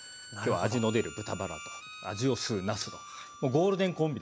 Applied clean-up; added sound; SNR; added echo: none; Harmonica; 15 dB; none.